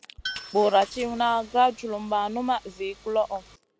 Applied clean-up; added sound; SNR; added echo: none; Tools + Engine; 17 dB; none.